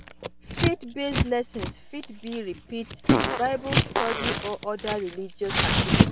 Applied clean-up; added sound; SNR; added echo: none; Scissors + Fart; -5 dB; none.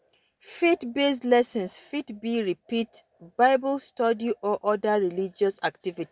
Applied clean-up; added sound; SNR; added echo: none; none; none; none.